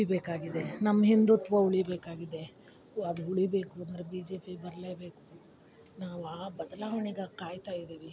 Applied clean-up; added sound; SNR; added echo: none; none; none; none.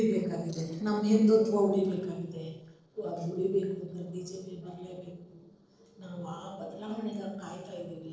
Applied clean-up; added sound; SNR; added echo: neural separator model SepFormer DNS4.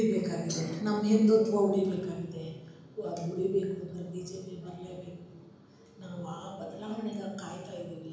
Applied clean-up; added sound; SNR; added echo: none; Tambourine; 10 dB; reverberation time 1.0 s.